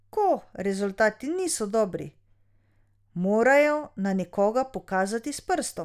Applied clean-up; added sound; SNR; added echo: none; none; none; none.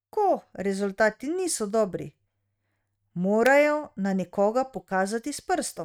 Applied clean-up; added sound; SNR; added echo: neural mask model RNNoise.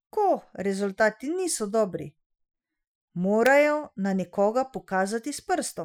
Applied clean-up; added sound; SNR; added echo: classical method Wiener filter.